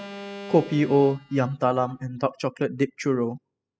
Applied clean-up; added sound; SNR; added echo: classical method spectral subtraction.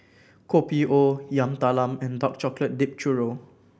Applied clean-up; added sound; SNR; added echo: none; none; none; none.